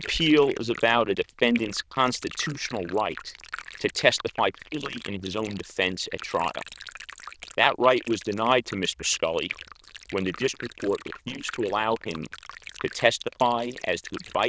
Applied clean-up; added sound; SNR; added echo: neural diffusion model UNIVERSE++.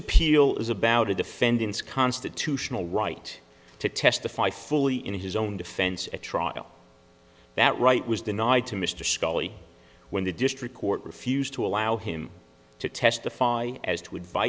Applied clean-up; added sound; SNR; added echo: none; none; none; none.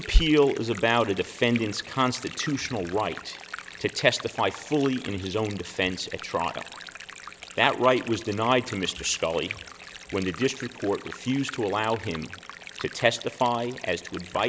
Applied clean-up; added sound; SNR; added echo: none; Stream; 15 dB; none.